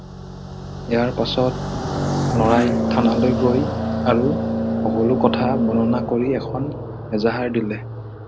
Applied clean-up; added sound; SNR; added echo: none; Car passing by; 1 dB; none.